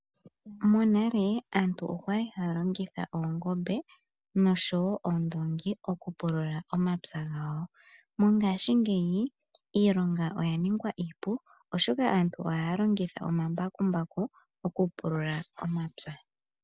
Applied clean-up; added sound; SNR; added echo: none; none; none; none.